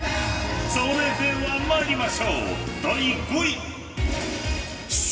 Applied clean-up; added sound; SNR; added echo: none; none; none; reverberation time 2.5 s.